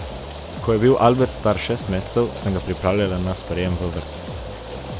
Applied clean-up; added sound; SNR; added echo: none; Rain + Bass guitar; 10 dB; none.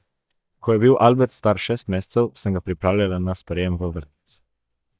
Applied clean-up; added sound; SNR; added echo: neural mask model DeepFilterNet 3.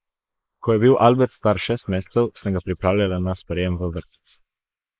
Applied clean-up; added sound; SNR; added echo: neural mask model Resemble Enhance denoiser.